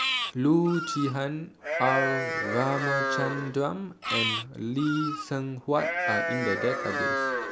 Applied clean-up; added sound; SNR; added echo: none; Livestock, farm animals, working animals; 1 dB; none.